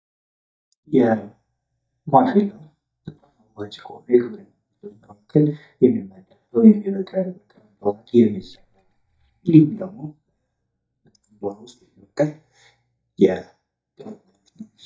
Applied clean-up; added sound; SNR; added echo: neural mask model DeepFilterNet 3.